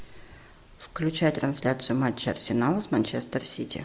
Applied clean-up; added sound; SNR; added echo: none; none; none; none.